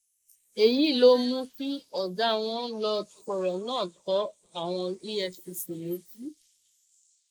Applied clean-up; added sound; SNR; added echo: neural mask model Resemble Enhance denoiser.